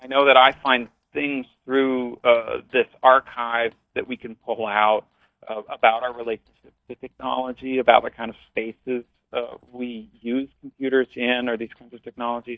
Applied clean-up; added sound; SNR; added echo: neural mask model DeepFilterNet 3.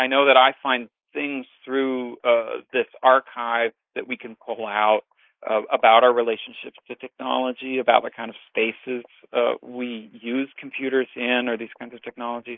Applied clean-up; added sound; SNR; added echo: neural mask model Resemble Enhance denoiser.